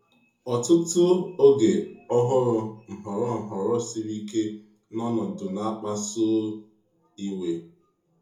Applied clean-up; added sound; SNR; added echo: none; none; none; reverberation time 0.6 s.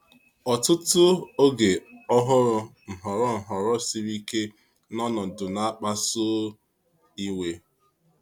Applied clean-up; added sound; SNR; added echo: none; none; none; none.